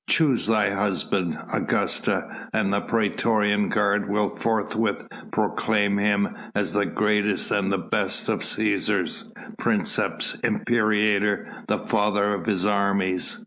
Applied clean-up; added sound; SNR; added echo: none; none; none; none.